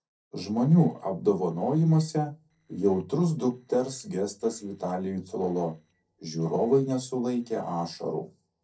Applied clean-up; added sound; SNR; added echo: neural separator model SepFormer DNS4.